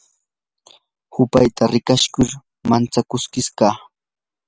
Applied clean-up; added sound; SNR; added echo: none; none; none; none.